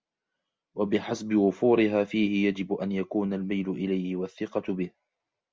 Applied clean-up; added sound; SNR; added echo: none; none; none; none.